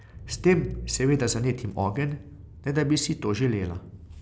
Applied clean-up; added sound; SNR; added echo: none; Engine / Car; 15 dB; none.